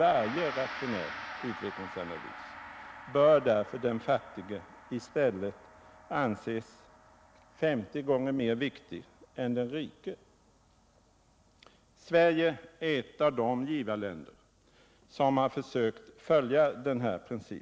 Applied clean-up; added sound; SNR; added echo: none; Gong; 16 dB; none.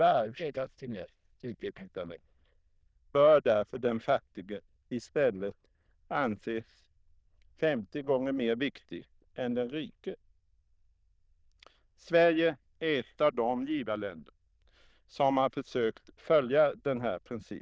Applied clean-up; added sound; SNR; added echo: neural diffusion model UNIVERSE++.